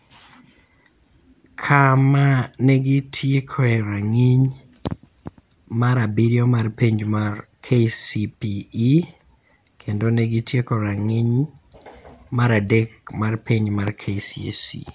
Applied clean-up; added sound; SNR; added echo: none; none; none; none.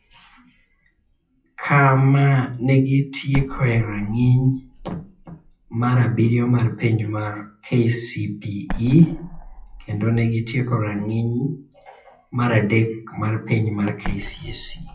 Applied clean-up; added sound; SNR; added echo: classical method WPE with log-MMSE.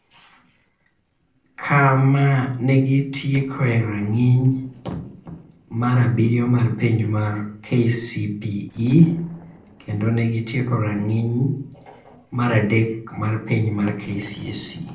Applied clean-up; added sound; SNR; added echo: neural separator model SepFormer DNS4.